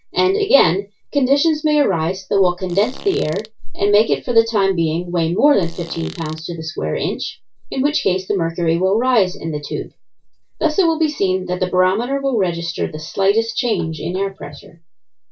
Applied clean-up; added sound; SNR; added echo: none; Fart; 20 dB; reverberation time 0.2 s.